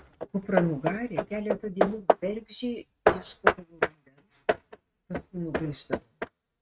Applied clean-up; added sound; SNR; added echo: neural mask model RNNoise.